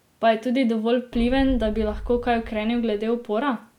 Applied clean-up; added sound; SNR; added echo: none; Boom; 10 dB; none.